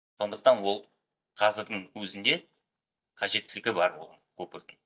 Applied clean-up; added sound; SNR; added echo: neural mask model DeepFilterNet 3.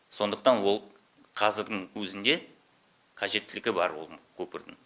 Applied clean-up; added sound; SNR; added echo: none; none; none; none.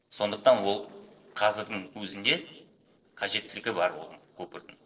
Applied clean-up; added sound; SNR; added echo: neural separator model SepFormer DNS4.